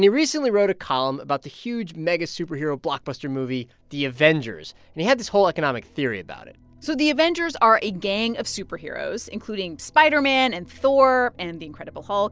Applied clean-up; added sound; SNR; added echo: none; none; none; none.